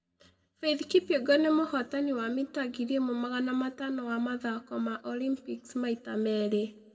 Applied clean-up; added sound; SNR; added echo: none; none; none; reverberation time 1.6 s.